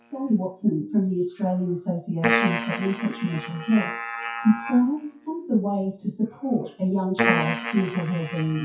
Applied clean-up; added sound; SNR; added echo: classical method WPE with log-MMSE.